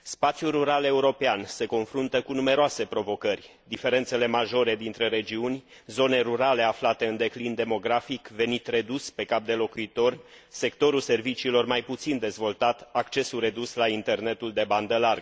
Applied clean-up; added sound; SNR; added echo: none; none; none; none.